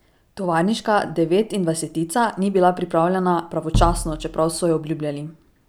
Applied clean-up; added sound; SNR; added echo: none; Bass drum; 2 dB; none.